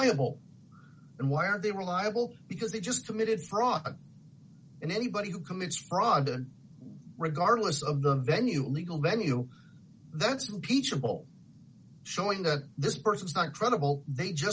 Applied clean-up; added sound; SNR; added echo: none; none; none; none.